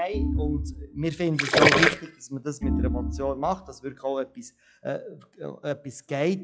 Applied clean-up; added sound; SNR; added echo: classical method log-MMSE.